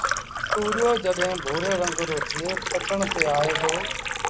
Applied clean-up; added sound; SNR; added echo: none; Liquid; 1 dB; none.